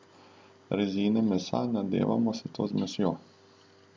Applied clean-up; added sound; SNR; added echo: none; none; none; none.